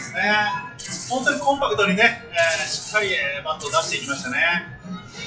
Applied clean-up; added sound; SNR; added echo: classical method WPE with log-MMSE.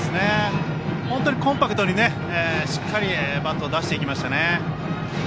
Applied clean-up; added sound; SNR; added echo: none; none; none; none.